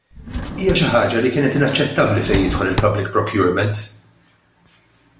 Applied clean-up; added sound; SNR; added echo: none; Drawer open or close; 8 dB; none.